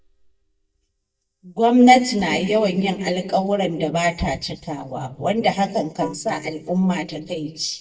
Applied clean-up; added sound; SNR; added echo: neural mask model DeepFilterNet 3.